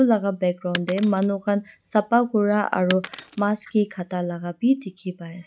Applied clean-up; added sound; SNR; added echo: none; Shatter; 12 dB; none.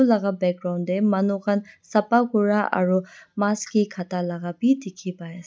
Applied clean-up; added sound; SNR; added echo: none; none; none; none.